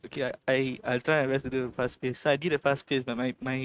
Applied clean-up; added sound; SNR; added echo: neural mask model RNNoise.